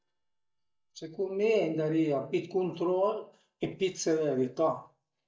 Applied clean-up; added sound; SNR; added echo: neural mask model DeepFilterNet 3.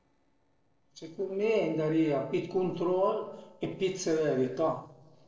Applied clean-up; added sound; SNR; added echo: neural separator model SepFormer DNS4.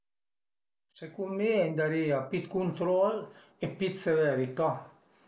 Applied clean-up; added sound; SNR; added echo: none; none; none; none.